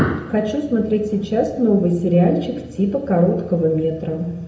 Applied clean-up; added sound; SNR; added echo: none; none; none; reverberation time 0.8 s.